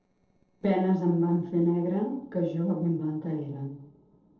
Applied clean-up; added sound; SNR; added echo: neural separator model SepFormer DNS4.